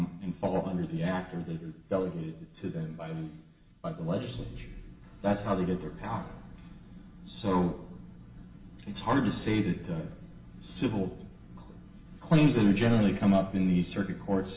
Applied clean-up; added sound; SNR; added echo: none; none; none; reverberation time 0.9 s.